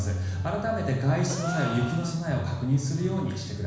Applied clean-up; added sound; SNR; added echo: none; Gasp; 12 dB; reverberation time 1.1 s.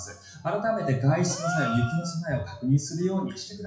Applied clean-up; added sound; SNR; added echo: classical method WPE with log-MMSE.